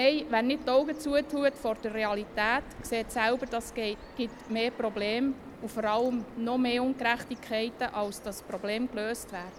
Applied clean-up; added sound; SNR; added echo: none; Bird vocalization, bird call, bird song; 17 dB; none.